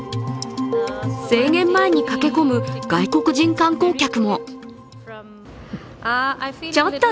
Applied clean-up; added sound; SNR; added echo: none; none; none; none.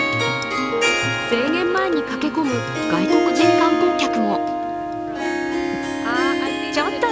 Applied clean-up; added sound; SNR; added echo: none; Harp; -2 dB; none.